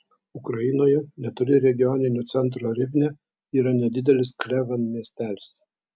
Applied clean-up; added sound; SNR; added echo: none; none; none; none.